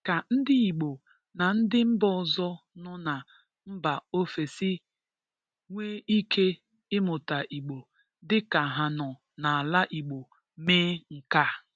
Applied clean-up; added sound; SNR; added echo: none; none; none; none.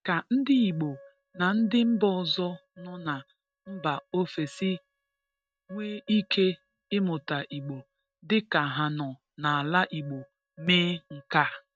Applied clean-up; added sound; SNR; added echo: neural mask model RNNoise.